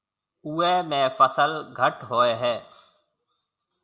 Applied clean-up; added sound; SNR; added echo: none; none; none; none.